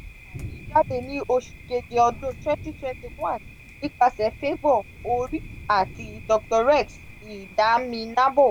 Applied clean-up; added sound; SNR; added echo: none; Thunder; 16 dB; none.